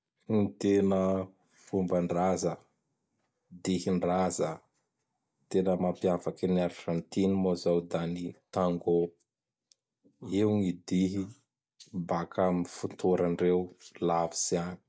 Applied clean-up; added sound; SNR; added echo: none; none; none; none.